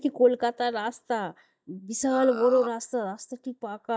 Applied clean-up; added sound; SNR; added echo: neural mask model DeepFilterNet 3.